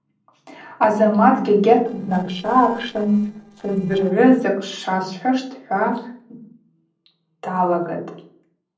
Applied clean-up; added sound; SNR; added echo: neural separator model SepFormer DNS4.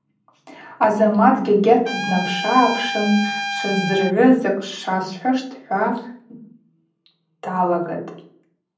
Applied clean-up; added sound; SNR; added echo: none; Trumpet; 6 dB; reverberation time 0.6 s.